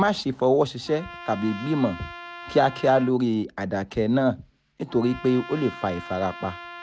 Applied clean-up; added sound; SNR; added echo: none; Trumpet; 17 dB; none.